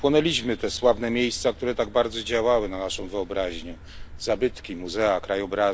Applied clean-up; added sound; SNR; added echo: none; Motor vehicle (road); 16 dB; none.